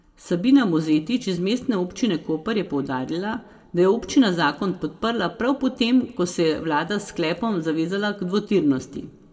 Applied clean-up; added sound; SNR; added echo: none; none; none; reverberation time 1.0 s.